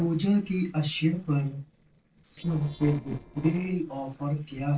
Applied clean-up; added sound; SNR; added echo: neural separator model SepFormer DNS4.